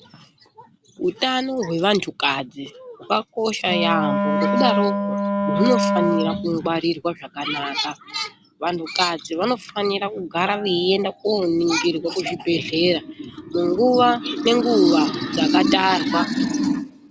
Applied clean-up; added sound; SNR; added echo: none; Wind instrument, woodwind instrument; 0 dB; none.